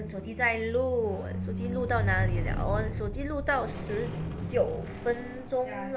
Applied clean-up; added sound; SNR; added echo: none; Squeak; 2 dB; none.